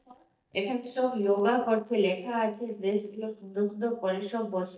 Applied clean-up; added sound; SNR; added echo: neural mask model DeepFilterNet 3.